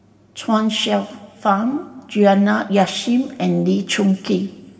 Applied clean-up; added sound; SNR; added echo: none; none; none; reverberation time 1.3 s.